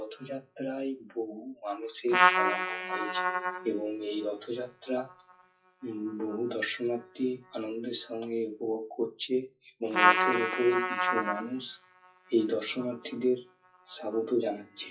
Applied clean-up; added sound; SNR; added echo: classical method WPE with log-MMSE.